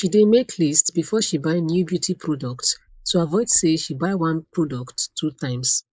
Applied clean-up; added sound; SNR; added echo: neural mask model Resemble Enhance denoiser.